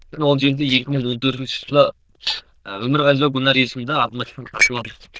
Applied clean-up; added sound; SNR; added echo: neural diffusion model UNIVERSE++.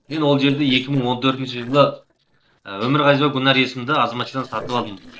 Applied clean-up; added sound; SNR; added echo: neural separator model SepFormer DNS4.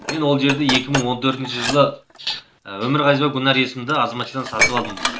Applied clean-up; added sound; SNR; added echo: none; Dishes, pots, and pans; 7 dB; none.